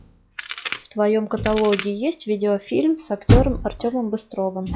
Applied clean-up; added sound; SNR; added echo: classical method log-MMSE.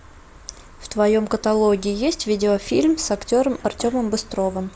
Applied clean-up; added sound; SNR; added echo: none; none; none; none.